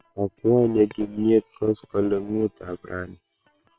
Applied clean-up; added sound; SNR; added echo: neural separator model SepFormer WHAM!.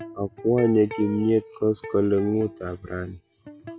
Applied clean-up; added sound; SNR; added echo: none; Electric guitar; 16 dB; none.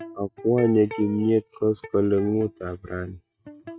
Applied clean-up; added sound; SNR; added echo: neural mask model RNNoise.